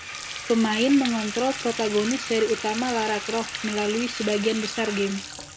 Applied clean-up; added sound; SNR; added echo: none; Bathtub (filling or washing) / Water tap, faucet; 9 dB; none.